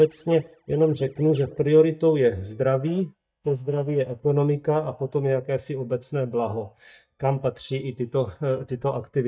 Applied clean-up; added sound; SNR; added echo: neural mask model DeepFilterNet 3.